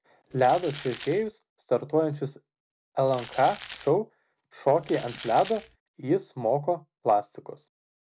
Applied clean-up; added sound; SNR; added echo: none; Crumpling, crinkling; 16 dB; none.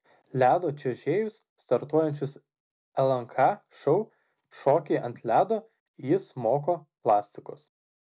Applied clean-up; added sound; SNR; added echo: none; none; none; none.